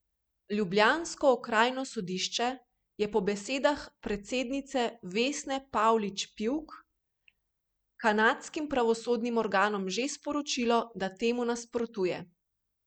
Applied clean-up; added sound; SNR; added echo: none; none; none; none.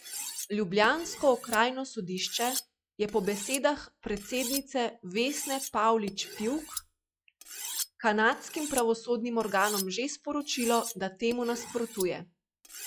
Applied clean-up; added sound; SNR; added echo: classical method log-MMSE.